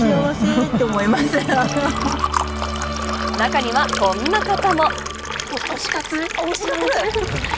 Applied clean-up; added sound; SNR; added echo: none; Liquid; 7 dB; none.